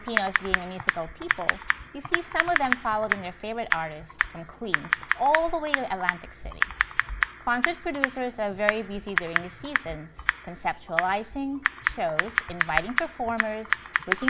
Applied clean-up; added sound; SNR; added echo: none; Typing; -1 dB; none.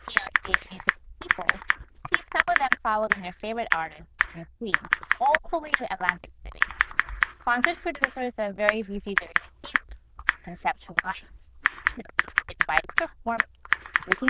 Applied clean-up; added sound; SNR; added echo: neural diffusion model UNIVERSE++.